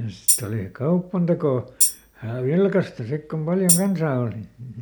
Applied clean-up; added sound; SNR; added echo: none; Tambourine; 2 dB; none.